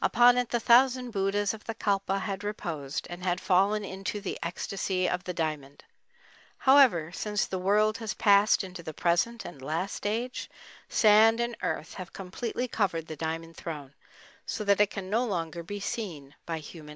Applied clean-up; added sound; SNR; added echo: none; none; none; none.